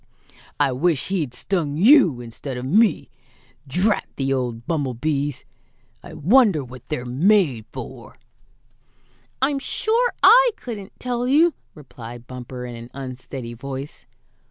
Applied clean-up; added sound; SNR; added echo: none; none; none; none.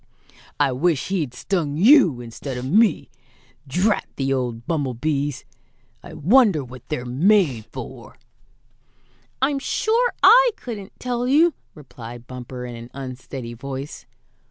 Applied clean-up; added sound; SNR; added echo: none; Breathing; 19 dB; none.